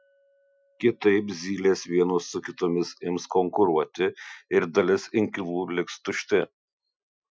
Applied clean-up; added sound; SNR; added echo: classical method Wiener filter.